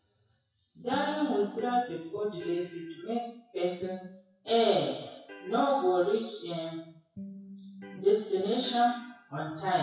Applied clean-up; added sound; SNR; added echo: classical method WPE with log-MMSE.